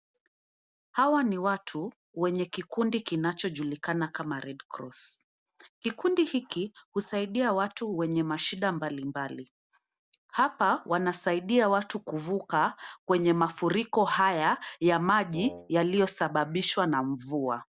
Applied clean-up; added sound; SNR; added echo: none; Wind instrument, woodwind instrument; 15 dB; none.